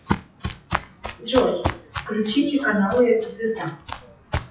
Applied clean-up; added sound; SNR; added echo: classical method WPE with log-MMSE.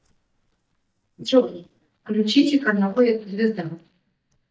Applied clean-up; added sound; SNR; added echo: neural mask model DeepFilterNet 3.